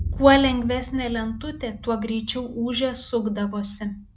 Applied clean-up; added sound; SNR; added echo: none; Boom; 12 dB; none.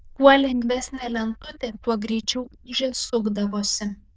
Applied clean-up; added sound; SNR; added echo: neural diffusion model UNIVERSE++.